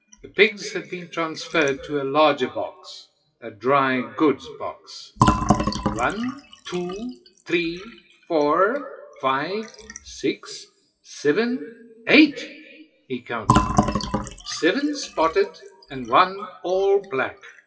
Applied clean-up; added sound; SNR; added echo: classical method WPE with log-MMSE.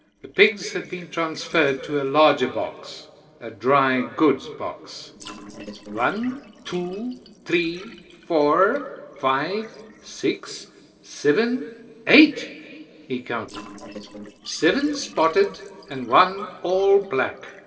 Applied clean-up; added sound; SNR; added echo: neural separator model SepFormer DNS4.